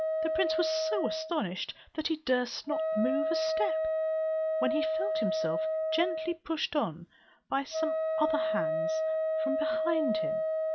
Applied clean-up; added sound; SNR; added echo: none; Wind instrument, woodwind instrument; -3 dB; none.